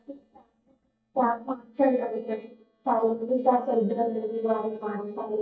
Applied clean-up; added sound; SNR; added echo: neural mask model DeepFilterNet 3.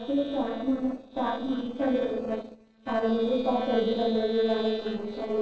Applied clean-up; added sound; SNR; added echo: neural separator model SepFormer DNS4.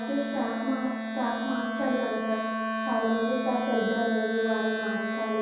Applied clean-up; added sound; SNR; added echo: none; Wind instrument, woodwind instrument; 1 dB; reverberation time 1.2 s.